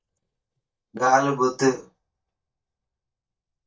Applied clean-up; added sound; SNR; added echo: neural mask model DeepFilterNet 3.